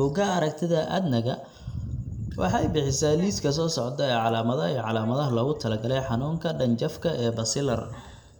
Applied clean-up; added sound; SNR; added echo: none; none; none; reverberation time 0.8 s.